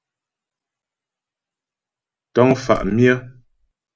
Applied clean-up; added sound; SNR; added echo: none; Slam; 16 dB; none.